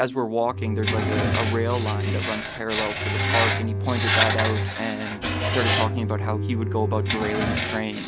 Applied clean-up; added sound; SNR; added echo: none; Screech + Bowed string instrument; -2 dB; none.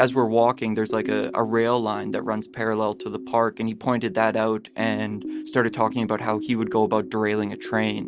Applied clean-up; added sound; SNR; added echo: none; none; none; none.